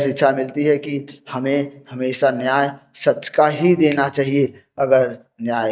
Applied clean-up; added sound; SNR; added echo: neural mask model DeepFilterNet 3.